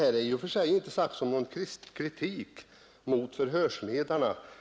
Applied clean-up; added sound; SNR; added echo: none; none; none; none.